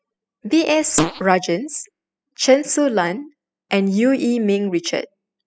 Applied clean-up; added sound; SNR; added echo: classical method spectral subtraction.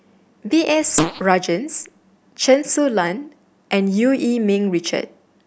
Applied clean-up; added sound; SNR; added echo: none; Fart; 4 dB; none.